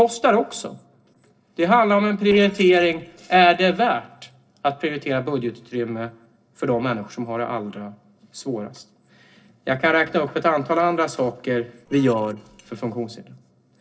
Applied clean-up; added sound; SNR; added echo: neural separator model SepFormer DNS4.